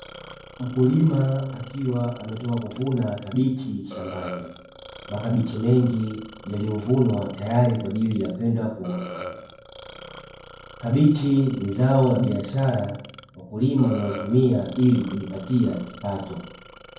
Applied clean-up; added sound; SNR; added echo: none; Burping, eructation; 18 dB; reverberation time 0.9 s.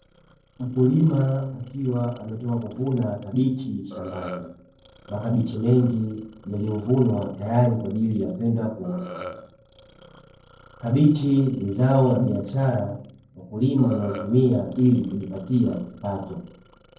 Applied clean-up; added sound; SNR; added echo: neural separator model SepFormer DNS4.